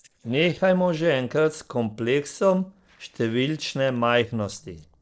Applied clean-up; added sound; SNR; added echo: neural separator model SepFormer DNS4.